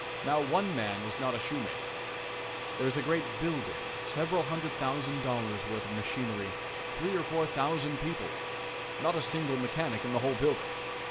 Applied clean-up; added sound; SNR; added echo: none; Domestic sounds, home sounds; 1 dB; none.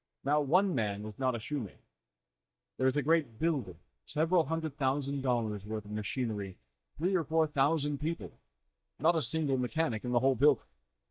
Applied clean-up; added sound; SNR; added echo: neural mask model DeepFilterNet 3.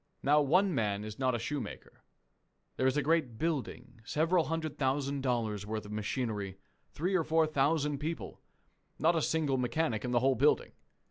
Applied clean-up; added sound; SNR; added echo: none; none; none; none.